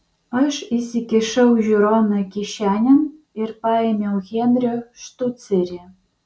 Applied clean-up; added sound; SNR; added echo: none; none; none; none.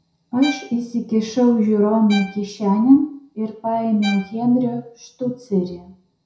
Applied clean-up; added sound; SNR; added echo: none; Bowed string instrument; 16 dB; reverberation time 0.5 s.